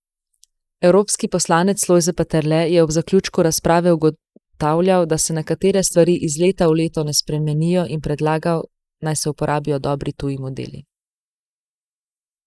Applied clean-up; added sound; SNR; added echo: neural mask model Resemble Enhance denoiser.